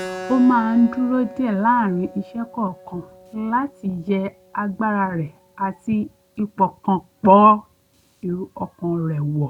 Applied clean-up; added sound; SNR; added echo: none; Keyboard (musical); 19 dB; none.